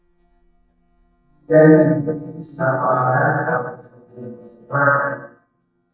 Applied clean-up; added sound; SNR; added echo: neural mask model DeepFilterNet 3.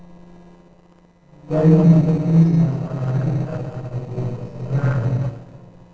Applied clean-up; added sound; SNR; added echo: neural separator model SepFormer DNS4.